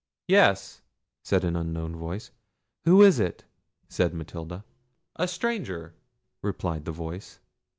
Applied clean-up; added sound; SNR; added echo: none; none; none; none.